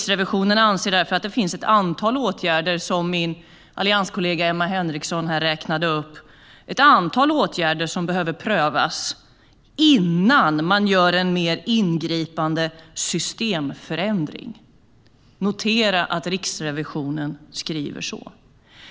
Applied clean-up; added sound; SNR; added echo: none; none; none; none.